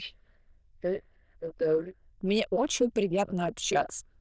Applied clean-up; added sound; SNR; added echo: neural diffusion model UNIVERSE++.